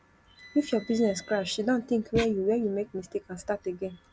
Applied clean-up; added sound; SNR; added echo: none; none; none; none.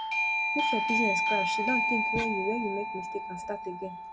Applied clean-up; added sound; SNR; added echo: none; Doorbell; -4 dB; reverberation time 1.5 s.